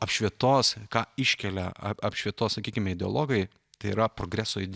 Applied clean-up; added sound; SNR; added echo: none; none; none; none.